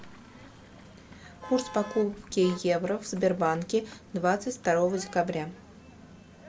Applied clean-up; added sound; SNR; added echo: none; Motor vehicle (road); 18 dB; none.